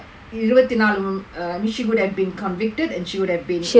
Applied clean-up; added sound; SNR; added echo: none; none; none; none.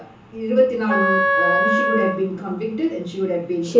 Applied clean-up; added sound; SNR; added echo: none; Wind instrument, woodwind instrument; 0 dB; reverberation time 0.8 s.